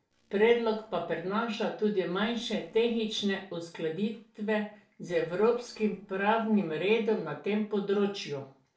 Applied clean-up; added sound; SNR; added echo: neural separator model SepFormer DNS4.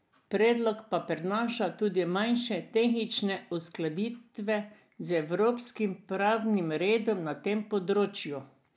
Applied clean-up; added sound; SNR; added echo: none; none; none; none.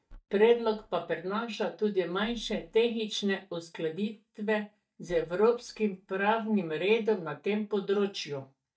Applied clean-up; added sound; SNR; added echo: neural mask model DeepFilterNet 3.